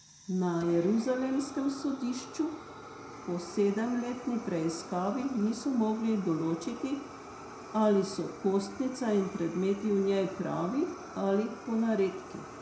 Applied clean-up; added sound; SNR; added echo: none; Fire; 14 dB; reverberation time 0.6 s.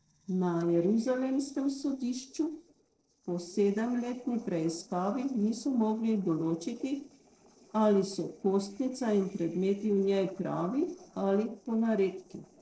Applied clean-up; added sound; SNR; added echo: neural separator model SepFormer DNS4.